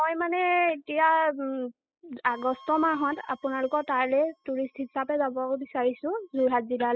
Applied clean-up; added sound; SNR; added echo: classical method spectral subtraction.